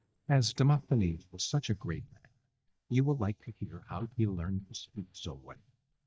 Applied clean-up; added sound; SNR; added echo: neural mask model DeepFilterNet 3.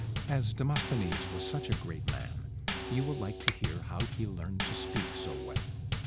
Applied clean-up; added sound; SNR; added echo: none; Bass drum / Snare drum / Drum kit + Finger snapping; -1 dB; none.